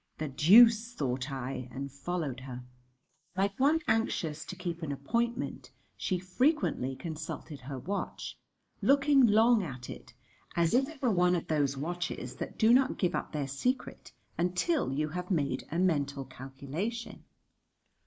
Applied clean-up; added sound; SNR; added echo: neural mask model Resemble Enhance denoiser.